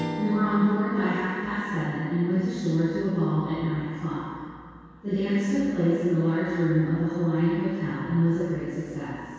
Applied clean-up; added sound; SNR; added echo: none; Strum; 16 dB; reverberation time 2.0 s.